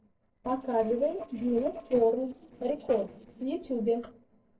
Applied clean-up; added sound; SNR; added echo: neural separator model SepFormer DNS4.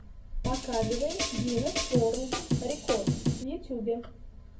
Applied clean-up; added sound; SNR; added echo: none; Drum kit; 0 dB; reverberation time 0.2 s.